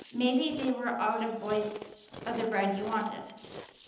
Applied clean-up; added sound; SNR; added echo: none; Chewing, mastication; 13 dB; reverberation time 0.9 s.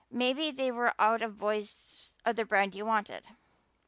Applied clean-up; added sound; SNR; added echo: none; none; none; none.